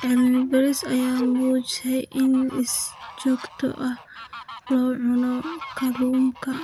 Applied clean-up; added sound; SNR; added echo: none; Fowl; 18 dB; none.